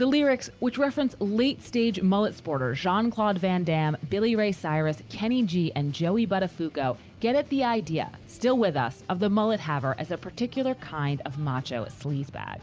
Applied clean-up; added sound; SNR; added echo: none; none; none; none.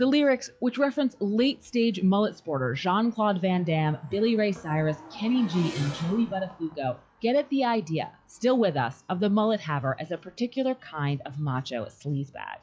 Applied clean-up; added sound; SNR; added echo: classical method log-MMSE.